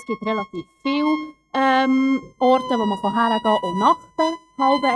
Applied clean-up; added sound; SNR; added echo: neural mask model RNNoise.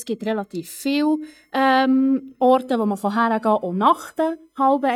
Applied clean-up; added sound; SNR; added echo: neural mask model DeepFilterNet 3.